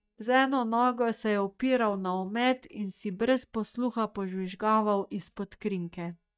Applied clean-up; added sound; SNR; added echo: neural mask model DeepFilterNet 3.